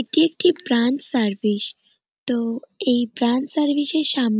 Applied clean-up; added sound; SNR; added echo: none; none; none; none.